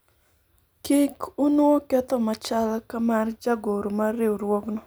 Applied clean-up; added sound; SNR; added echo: none; none; none; none.